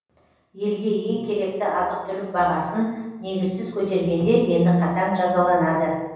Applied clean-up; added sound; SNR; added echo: none; none; none; reverberation time 1.1 s.